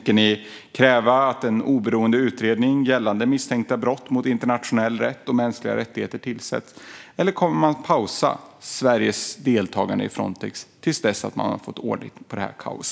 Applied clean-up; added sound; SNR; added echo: none; none; none; none.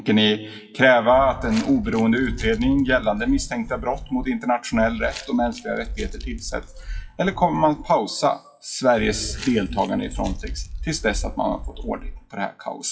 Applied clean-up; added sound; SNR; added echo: classical method WPE with log-MMSE.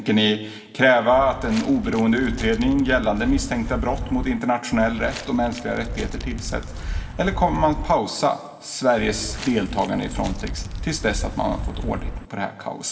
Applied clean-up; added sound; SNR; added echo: none; Walk, footsteps; 7 dB; reverberation time 1.5 s.